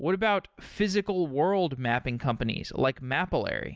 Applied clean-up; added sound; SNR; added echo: none; none; none; none.